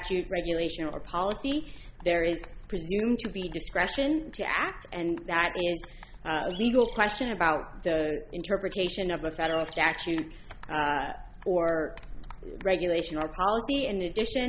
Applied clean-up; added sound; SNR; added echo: none; Bird; 16 dB; none.